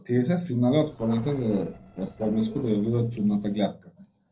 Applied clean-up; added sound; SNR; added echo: neural separator model SepFormer DNS4.